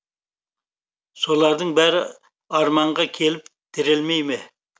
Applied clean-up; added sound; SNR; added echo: none; none; none; none.